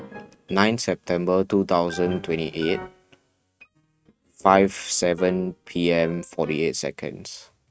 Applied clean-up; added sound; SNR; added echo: neural mask model RNNoise.